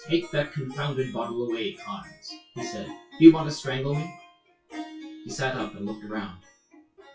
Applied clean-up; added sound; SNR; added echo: classical method WPE with log-MMSE.